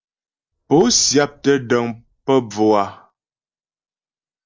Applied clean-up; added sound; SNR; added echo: neural separator model SepFormer DNS4.